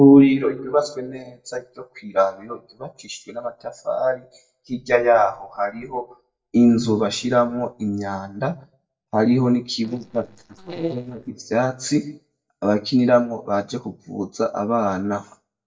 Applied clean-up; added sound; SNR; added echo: neural mask model DeepFilterNet 3.